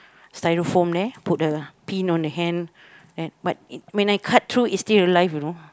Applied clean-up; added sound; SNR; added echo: none; none; none; none.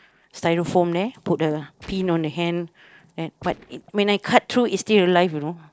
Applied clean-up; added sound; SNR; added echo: neural separator model SepFormer DNS4.